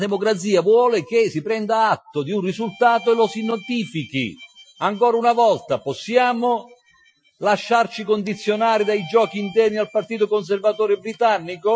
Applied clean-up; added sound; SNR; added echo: classical method Wiener filter.